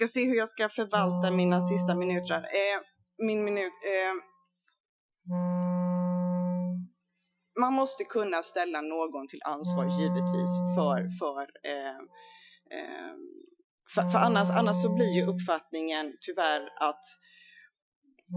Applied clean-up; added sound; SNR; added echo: classical method Wiener filter.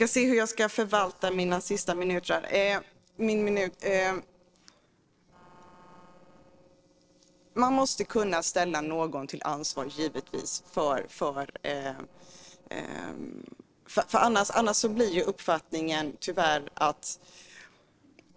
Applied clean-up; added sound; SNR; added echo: neural separator model SepFormer DNS4.